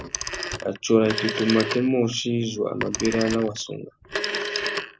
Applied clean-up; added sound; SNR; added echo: none; Telephone; 6 dB; none.